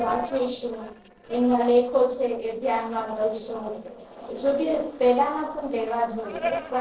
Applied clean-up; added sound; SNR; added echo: neural separator model SepFormer DNS4.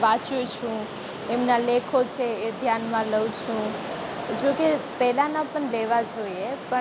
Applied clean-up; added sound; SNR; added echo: none; none; none; none.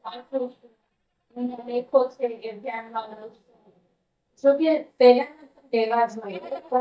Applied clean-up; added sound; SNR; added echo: neural mask model DeepFilterNet 3.